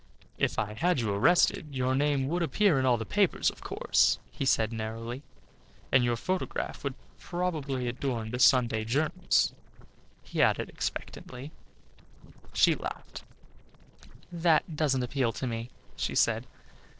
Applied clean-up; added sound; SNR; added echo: neural separator model SepFormer DNS4.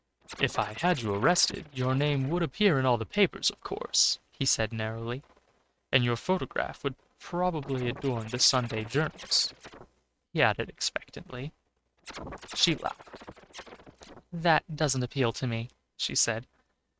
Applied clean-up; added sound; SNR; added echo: neural mask model RNNoise.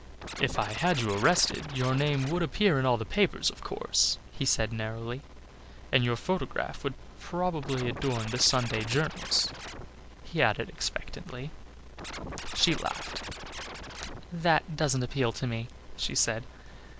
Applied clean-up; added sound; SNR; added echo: none; Scratching (performance technique); 10 dB; none.